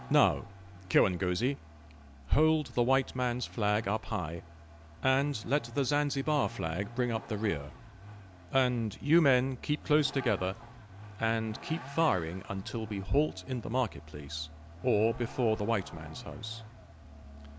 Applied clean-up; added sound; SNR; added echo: none; Vehicle; 16 dB; none.